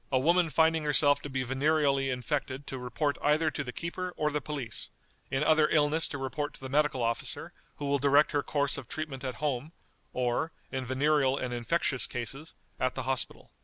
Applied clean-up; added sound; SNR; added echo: none; none; none; none.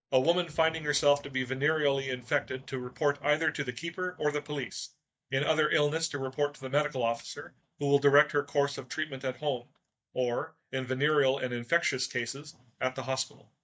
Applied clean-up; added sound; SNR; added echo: neural mask model DeepFilterNet 3.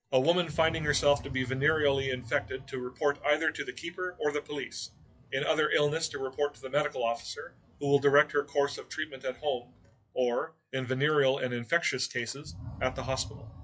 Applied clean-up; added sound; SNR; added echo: classical method WPE with log-MMSE.